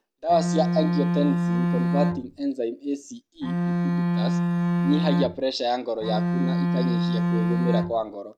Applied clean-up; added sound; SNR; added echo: none; Bowed string instrument; -4 dB; none.